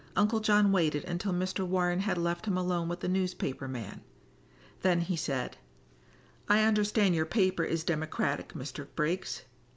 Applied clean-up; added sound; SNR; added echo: none; none; none; none.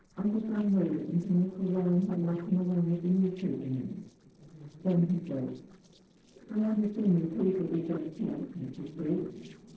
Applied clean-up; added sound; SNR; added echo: neural separator model SepFormer DNS4.